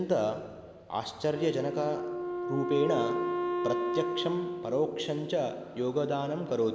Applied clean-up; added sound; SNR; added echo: none; Wind instrument, woodwind instrument; 4 dB; none.